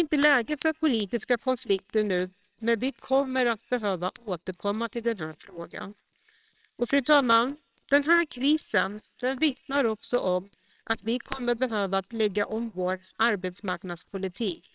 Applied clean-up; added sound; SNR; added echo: neural separator model SepFormer WHAMR!.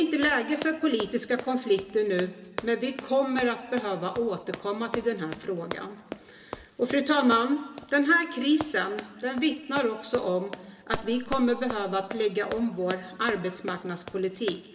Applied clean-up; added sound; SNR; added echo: none; Run; 14 dB; reverberation time 1.9 s.